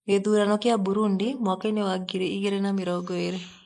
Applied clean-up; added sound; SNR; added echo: neural mask model Resemble Enhance denoiser.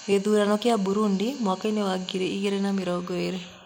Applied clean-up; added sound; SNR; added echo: none; none; none; none.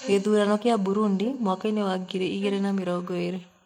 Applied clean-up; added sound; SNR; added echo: neural mask model RNNoise.